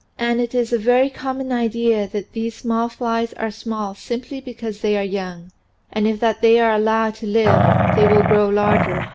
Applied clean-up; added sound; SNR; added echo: none; Growling; -2 dB; none.